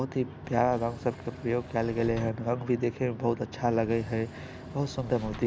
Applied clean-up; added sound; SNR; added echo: none; Engine / Mechanisms; 16 dB; none.